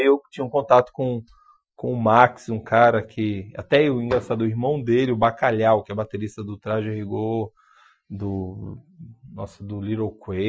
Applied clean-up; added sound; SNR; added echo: classical method Wiener filter.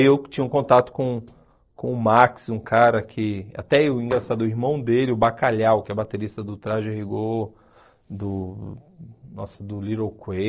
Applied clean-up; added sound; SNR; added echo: neural separator model SepFormer DNS4.